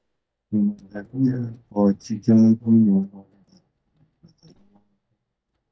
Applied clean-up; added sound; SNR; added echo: neural mask model DeepFilterNet 3.